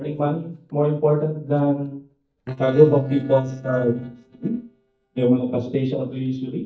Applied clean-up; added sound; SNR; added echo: neural mask model DeepFilterNet 3.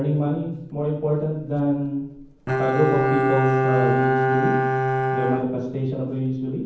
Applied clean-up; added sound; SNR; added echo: none; Bowed string instrument; -1 dB; reverberation time 0.9 s.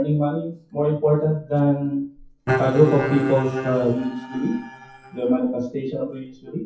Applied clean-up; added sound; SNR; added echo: classical method WPE with log-MMSE.